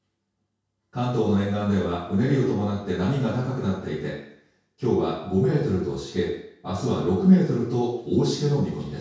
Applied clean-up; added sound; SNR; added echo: none; none; none; reverberation time 0.6 s.